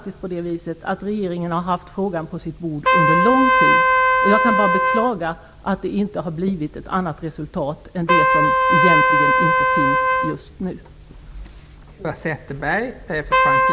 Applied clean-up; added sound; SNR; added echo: none; Trumpet; -4 dB; none.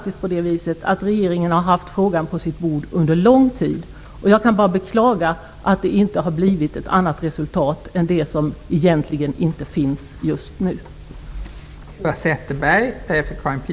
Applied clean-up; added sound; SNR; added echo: none; none; none; none.